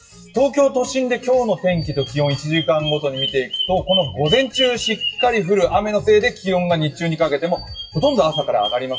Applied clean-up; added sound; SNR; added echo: classical method WPE with log-MMSE.